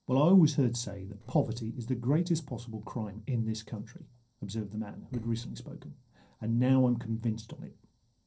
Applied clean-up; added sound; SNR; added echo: neural separator model SepFormer DNS4.